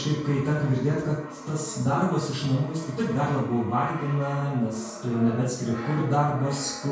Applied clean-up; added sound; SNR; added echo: none; Brass instrument; 13 dB; reverberation time 0.6 s.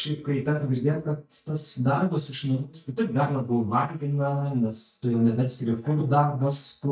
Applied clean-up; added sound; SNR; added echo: neural mask model DeepFilterNet 3.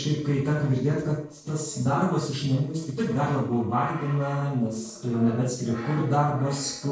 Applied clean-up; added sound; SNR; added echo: neural separator model SepFormer DNS4.